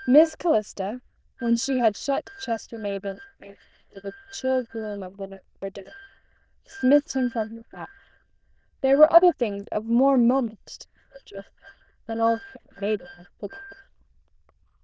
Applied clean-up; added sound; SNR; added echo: neural diffusion model UNIVERSE++.